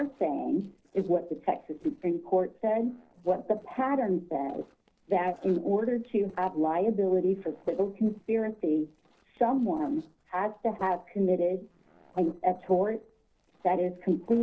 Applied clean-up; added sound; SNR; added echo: neural separator model SepFormer DNS4.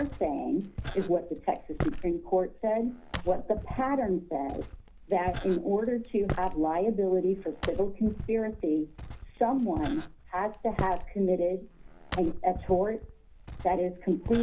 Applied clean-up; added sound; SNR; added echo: none; Walk, footsteps; 9 dB; reverberation time 0.5 s.